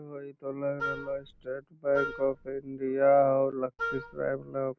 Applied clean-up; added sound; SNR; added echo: none; Wind instrument, woodwind instrument; 9 dB; none.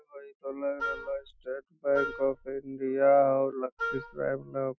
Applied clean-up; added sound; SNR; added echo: classical method Wiener filter.